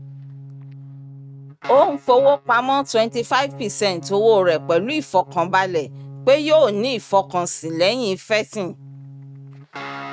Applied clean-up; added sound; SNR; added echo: neural mask model RNNoise.